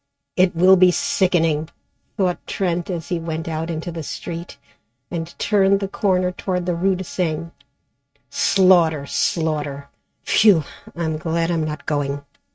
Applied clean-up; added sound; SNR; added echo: neural mask model RNNoise.